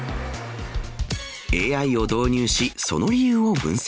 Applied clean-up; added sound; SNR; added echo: none; Drum kit; 7 dB; none.